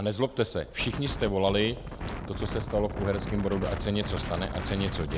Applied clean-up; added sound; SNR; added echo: none; Wind; 6 dB; none.